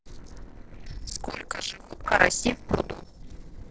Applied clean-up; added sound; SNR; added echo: neural separator model SepFormer DNS4.